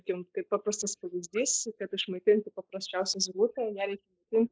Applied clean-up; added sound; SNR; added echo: neural mask model Resemble Enhance denoiser.